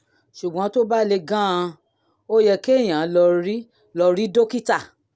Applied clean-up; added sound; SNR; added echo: none; none; none; none.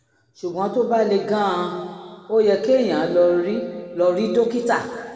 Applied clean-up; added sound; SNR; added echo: none; none; none; reverberation time 2.0 s.